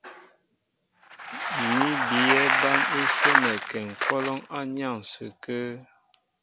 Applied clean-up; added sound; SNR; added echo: none; Bicycle; -3 dB; none.